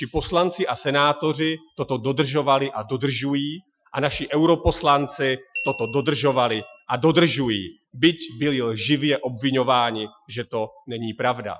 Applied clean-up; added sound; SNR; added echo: classical method Wiener filter.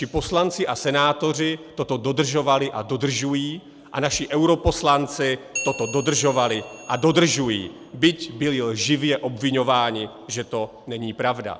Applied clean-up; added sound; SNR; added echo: none; Bell; 14 dB; none.